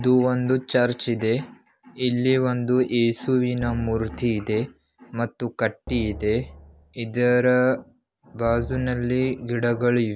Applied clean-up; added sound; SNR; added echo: none; Drum; 15 dB; none.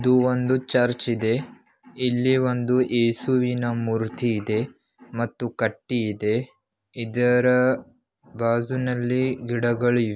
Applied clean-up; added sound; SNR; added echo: none; none; none; none.